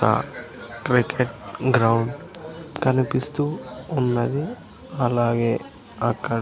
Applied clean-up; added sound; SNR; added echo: none; none; none; none.